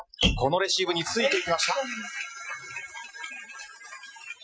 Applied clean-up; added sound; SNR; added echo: classical method Wiener filter.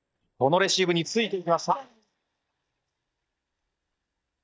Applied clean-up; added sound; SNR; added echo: neural mask model DeepFilterNet 3.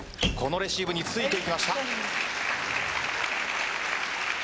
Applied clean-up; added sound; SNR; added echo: none; Drawer open or close; 20 dB; none.